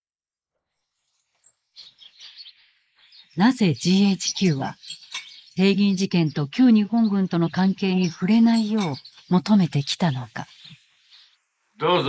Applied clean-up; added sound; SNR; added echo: neural mask model Resemble Enhance denoiser.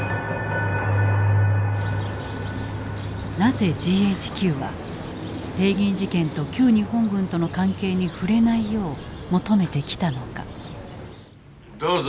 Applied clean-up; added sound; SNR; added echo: none; none; none; none.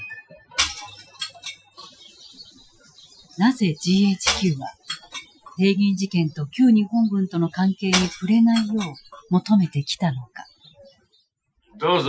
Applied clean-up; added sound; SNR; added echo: classical method Wiener filter.